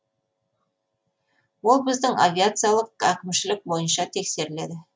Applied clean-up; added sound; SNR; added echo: none; none; none; none.